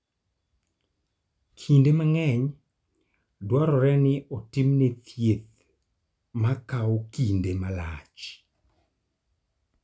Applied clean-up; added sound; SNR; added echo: none; none; none; none.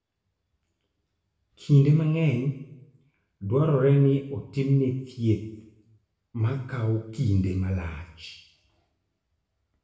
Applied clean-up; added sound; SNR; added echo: none; none; none; reverberation time 0.7 s.